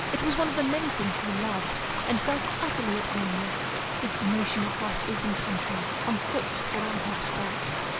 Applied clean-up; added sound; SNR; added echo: none; Stream; -1 dB; none.